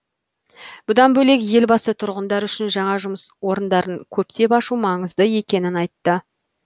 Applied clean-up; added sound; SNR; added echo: none; none; none; none.